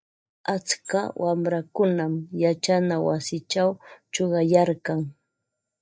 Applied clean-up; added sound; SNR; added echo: neural mask model DeepFilterNet 3.